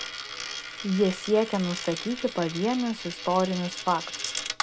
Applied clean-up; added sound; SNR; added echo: none; Coin (dropping); 8 dB; none.